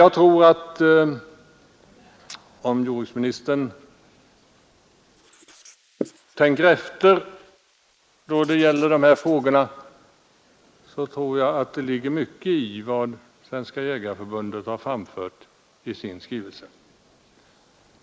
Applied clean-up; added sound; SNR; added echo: neural mask model Resemble Enhance denoiser.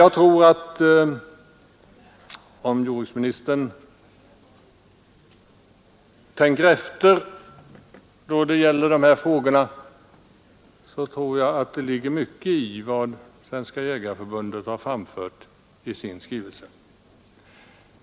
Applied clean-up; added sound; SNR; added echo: none; none; none; none.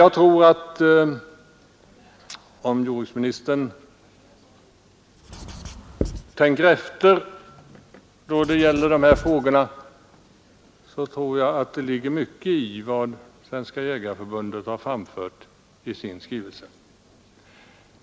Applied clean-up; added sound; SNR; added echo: none; Writing; 10 dB; none.